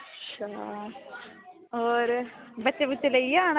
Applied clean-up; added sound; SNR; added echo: none; none; none; none.